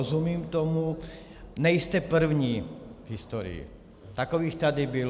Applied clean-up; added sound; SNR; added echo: none; none; none; none.